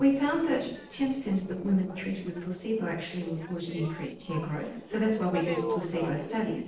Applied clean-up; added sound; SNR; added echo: neural separator model SepFormer DNS4.